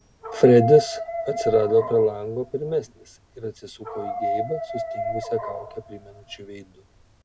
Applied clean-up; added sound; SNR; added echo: none; Dog; 8 dB; none.